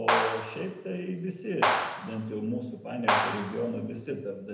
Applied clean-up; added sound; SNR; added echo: none; Clapping; -2 dB; reverberation time 0.7 s.